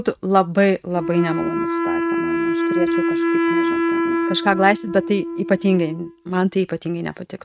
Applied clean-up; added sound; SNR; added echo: neural mask model RNNoise.